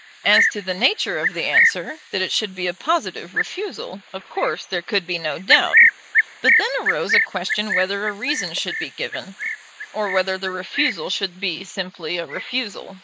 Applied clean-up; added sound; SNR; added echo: neural mask model Resemble Enhance denoiser.